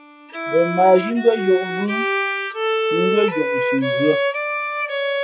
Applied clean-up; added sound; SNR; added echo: classical method log-MMSE.